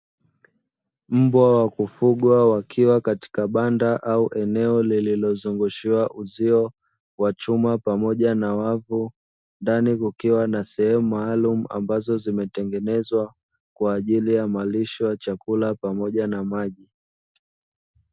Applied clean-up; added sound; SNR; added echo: none; none; none; none.